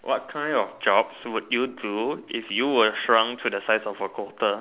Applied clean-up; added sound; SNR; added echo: none; none; none; none.